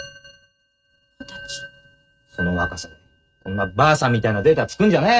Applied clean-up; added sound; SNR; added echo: neural mask model RNNoise.